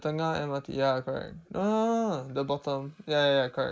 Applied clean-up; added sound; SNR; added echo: neural mask model Resemble Enhance denoiser.